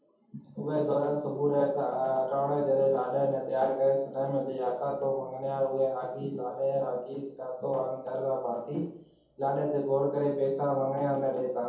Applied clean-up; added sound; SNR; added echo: none; none; none; reverberation time 0.7 s.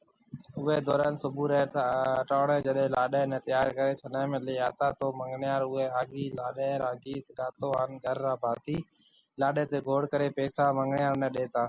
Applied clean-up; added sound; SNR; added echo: none; none; none; none.